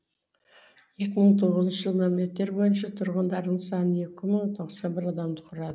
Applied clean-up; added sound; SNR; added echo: none; none; none; none.